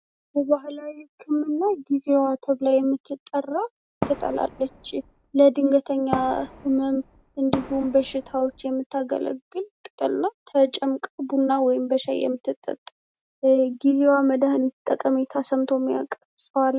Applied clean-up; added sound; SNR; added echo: none; Fireworks; 11 dB; none.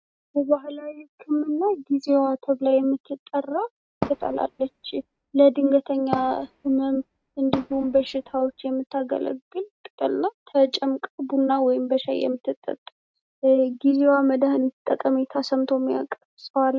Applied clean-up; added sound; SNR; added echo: neural mask model RNNoise.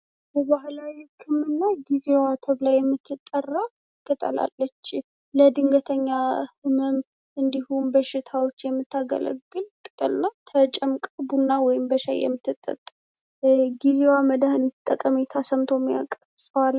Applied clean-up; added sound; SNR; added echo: none; none; none; none.